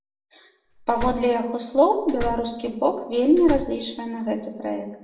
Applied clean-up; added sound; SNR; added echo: none; Slam; 11 dB; reverberation time 0.7 s.